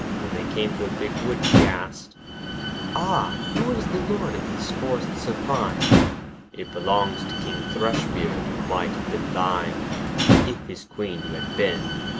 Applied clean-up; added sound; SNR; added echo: none; Slam; -4 dB; none.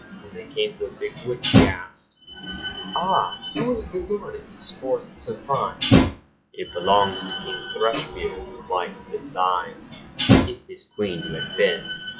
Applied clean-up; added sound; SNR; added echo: classical method log-MMSE.